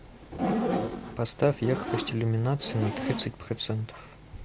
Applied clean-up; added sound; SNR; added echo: none; Zipper (clothing); 3 dB; none.